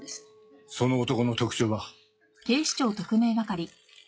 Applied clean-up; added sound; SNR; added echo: classical method log-MMSE.